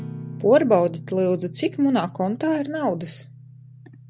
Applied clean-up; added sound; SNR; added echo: none; Guitar; 15 dB; none.